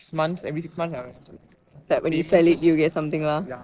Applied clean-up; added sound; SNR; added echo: neural separator model SepFormer DNS4.